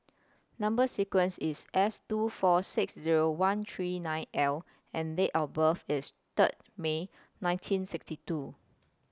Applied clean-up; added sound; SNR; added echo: none; none; none; none.